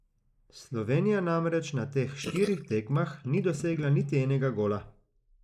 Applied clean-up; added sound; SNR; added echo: neural mask model Resemble Enhance denoiser.